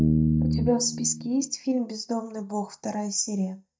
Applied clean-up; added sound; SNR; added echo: neural mask model DeepFilterNet 3.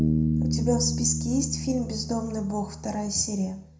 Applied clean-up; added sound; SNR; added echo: none; Bass guitar; 0 dB; reverberation time 0.4 s.